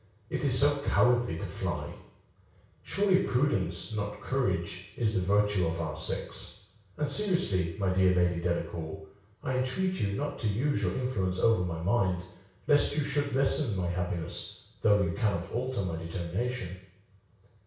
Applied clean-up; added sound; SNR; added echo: none; none; none; reverberation time 0.6 s.